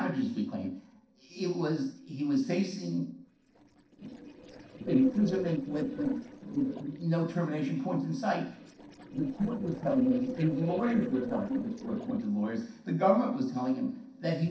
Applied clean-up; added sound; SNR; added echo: neural separator model SepFormer DNS4.